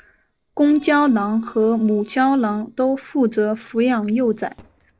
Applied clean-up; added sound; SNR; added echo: neural separator model SepFormer DNS4.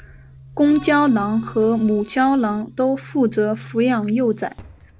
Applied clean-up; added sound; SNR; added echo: none; Accordion + Boom; 19 dB; none.